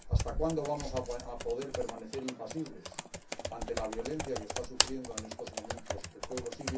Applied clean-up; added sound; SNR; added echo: none; Computer keyboard; -1 dB; reverberation time 0.3 s.